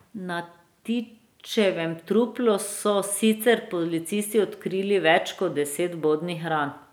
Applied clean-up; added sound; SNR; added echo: none; none; none; none.